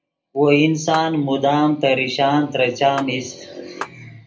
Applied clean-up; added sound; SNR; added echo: none; Clapping; 15 dB; reverberation time 0.3 s.